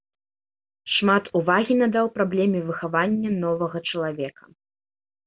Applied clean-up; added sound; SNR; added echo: none; none; none; none.